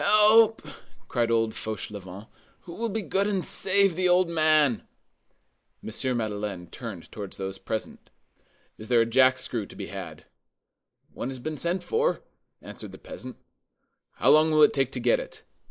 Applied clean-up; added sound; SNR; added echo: neural mask model Resemble Enhance denoiser.